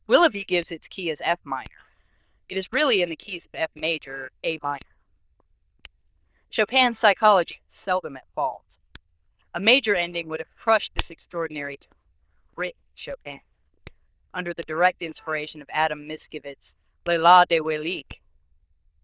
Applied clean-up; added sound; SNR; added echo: neural diffusion model UNIVERSE++.